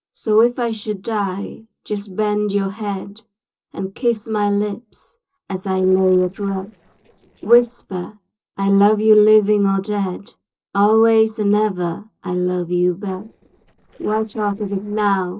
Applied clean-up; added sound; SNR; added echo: neural separator model SepFormer DNS4.